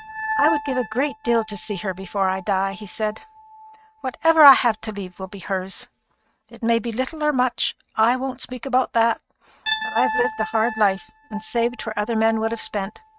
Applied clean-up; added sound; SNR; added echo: neural mask model RNNoise.